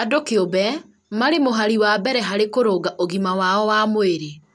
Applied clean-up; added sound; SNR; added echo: none; none; none; none.